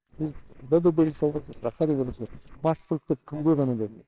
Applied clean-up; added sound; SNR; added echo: neural separator model SepFormer WHAMR!.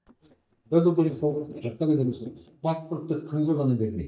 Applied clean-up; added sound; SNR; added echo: neural mask model DeepFilterNet 3.